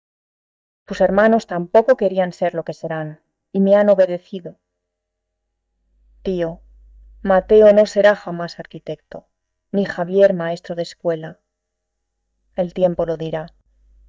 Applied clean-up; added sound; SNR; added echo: neural mask model DeepFilterNet 3.